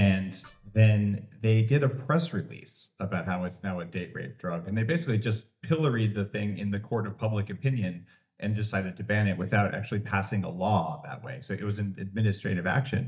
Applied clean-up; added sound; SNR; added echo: neural mask model DeepFilterNet 3.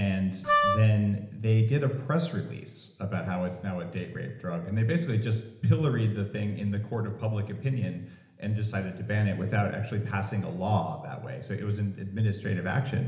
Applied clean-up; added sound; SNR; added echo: none; Wind instrument, woodwind instrument; -2 dB; reverberation time 0.8 s.